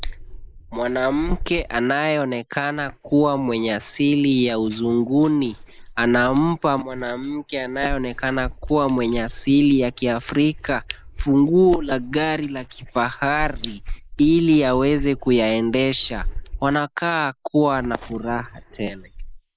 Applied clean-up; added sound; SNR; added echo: neural mask model Resemble Enhance denoiser.